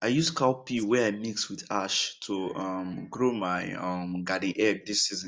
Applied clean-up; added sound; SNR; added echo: neural mask model DeepFilterNet 3.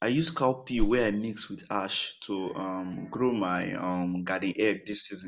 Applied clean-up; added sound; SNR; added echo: none; Whoosh, swoosh, swish; -1 dB; none.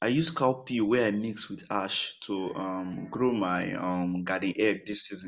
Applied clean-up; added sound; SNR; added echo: none; none; none; none.